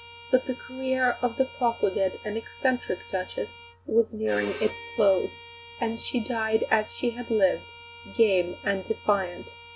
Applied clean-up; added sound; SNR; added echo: none; Bowed string instrument; 18 dB; none.